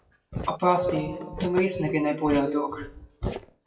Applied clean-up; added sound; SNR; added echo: classical method WPE with log-MMSE.